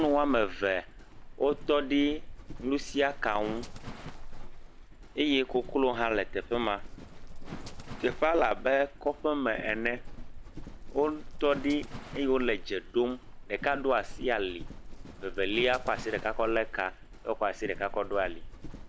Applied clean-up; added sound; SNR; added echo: none; Livestock, farm animals, working animals; 9 dB; none.